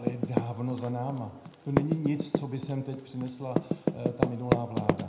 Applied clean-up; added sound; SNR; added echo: none; Typing; -2 dB; reverberation time 0.7 s.